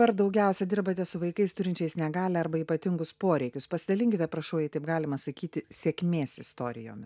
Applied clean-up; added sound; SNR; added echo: none; none; none; none.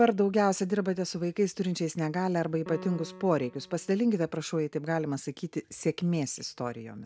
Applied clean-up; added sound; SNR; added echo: none; Piano; 19 dB; none.